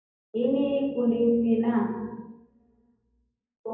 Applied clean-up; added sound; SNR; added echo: none; none; none; reverberation time 2.1 s.